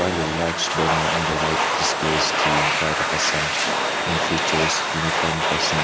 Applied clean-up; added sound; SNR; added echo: none; Domestic sounds, home sounds; -5 dB; none.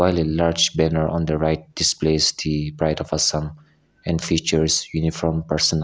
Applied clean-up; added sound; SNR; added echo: none; none; none; none.